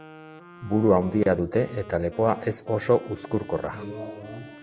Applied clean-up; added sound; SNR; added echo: none; Wind instrument, woodwind instrument; 20 dB; none.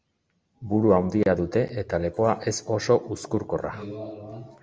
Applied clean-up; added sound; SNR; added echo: none; none; none; none.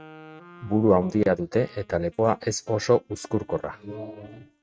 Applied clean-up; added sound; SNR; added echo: neural mask model RNNoise.